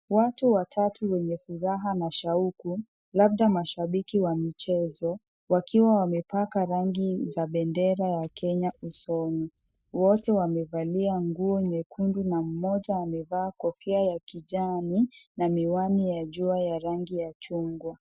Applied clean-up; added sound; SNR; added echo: neural mask model DeepFilterNet 3.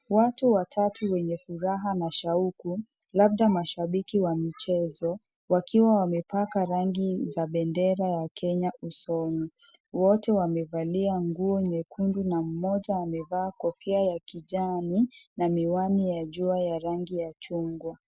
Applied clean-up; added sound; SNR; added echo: none; none; none; none.